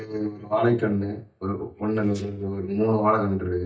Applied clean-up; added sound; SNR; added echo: neural mask model DeepFilterNet 3.